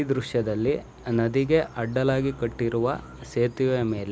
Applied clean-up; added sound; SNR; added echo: none; none; none; none.